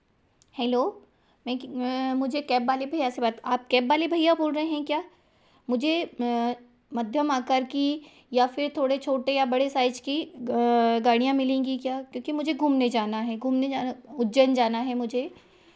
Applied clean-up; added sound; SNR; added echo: none; none; none; none.